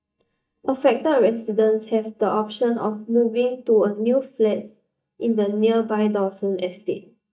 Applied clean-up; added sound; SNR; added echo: neural mask model DeepFilterNet 3.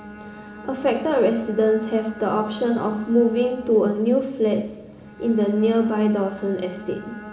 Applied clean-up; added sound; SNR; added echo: none; Bowed string instrument; 17 dB; reverberation time 0.8 s.